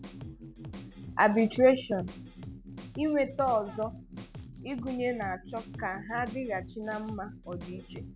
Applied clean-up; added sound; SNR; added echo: none; Drum kit; 13 dB; none.